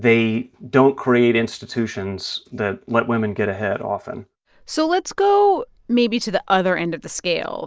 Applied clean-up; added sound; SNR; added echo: none; none; none; none.